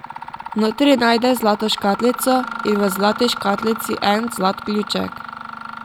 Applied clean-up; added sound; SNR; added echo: none; Mechanisms; 10 dB; none.